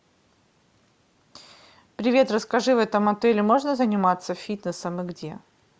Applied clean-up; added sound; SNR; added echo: none; none; none; none.